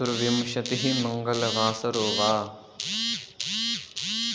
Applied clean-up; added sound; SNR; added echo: none; none; none; none.